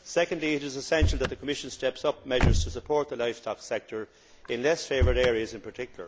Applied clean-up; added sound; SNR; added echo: none; Slam / Car; 2 dB; none.